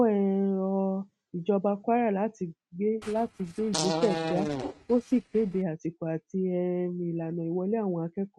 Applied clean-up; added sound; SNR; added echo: neural mask model RNNoise.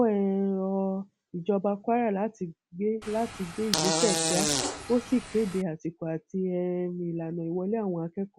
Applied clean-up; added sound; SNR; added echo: none; Fart; 2 dB; none.